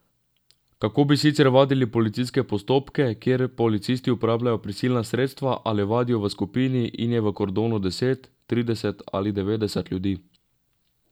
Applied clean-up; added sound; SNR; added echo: none; none; none; none.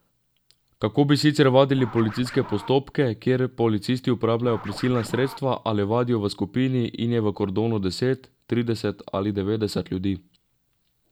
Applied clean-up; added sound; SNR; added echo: none; Scratching (performance technique); 19 dB; none.